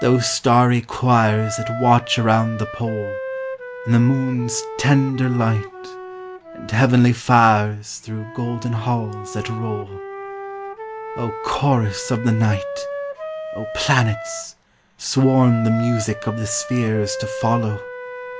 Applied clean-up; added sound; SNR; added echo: none; Wind instrument, woodwind instrument; 11 dB; none.